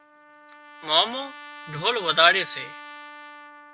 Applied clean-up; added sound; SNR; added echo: none; Trumpet; 16 dB; none.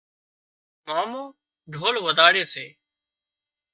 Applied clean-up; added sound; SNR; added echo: neural mask model DeepFilterNet 3.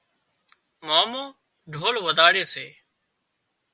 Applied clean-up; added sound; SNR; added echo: none; none; none; none.